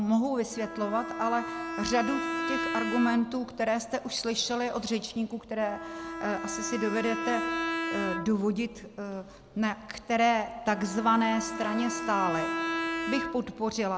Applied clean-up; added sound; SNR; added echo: none; Bowed string instrument; 6 dB; none.